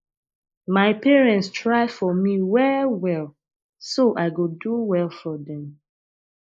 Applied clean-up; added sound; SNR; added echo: neural mask model Resemble Enhance denoiser.